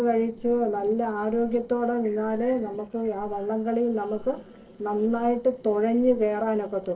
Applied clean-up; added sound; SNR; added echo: neural separator model SepFormer DNS4.